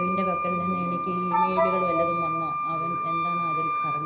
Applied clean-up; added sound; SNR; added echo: none; Wind instrument, woodwind instrument; -2 dB; reverberation time 0.5 s.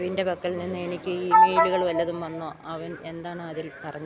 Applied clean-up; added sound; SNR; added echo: none; none; none; none.